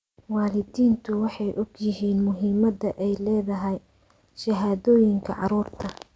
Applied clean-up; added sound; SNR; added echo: none; none; none; none.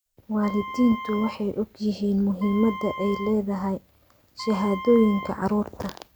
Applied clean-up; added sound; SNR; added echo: none; Wind instrument, woodwind instrument; 13 dB; none.